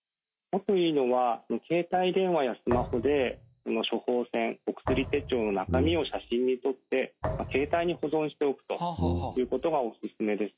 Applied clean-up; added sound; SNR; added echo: classical method log-MMSE.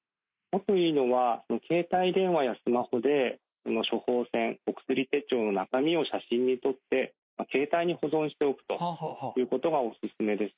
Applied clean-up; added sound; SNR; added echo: neural mask model Resemble Enhance denoiser.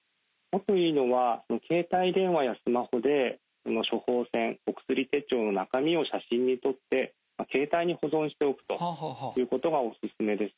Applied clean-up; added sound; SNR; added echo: none; none; none; none.